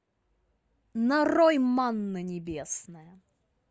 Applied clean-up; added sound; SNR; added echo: none; none; none; none.